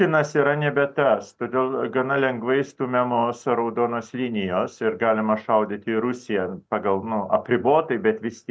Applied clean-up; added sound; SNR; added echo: none; none; none; none.